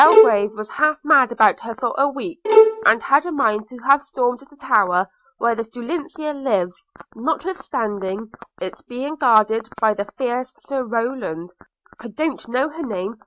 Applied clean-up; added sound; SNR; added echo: neural mask model RNNoise.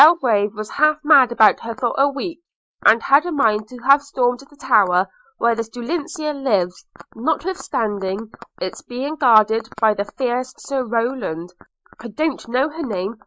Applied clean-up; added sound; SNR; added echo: neural mask model Resemble Enhance denoiser.